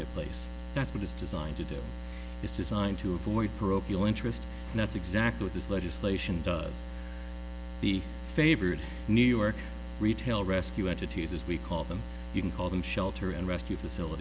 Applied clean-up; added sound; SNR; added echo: none; none; none; none.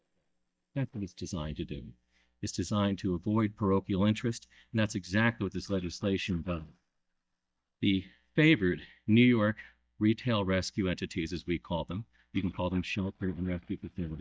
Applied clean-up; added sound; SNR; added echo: neural mask model DeepFilterNet 3.